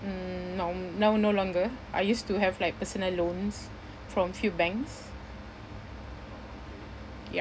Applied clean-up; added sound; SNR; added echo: none; none; none; none.